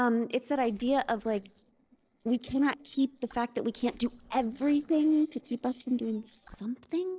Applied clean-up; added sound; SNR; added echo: neural separator model SepFormer DNS4.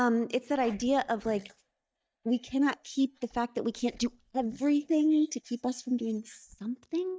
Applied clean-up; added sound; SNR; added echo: neural mask model DeepFilterNet 3.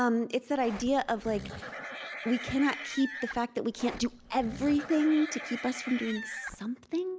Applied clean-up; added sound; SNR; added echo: none; Livestock, farm animals, working animals; 11 dB; none.